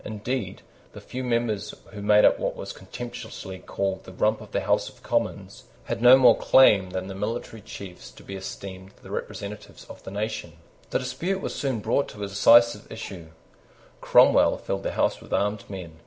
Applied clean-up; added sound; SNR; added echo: none; none; none; none.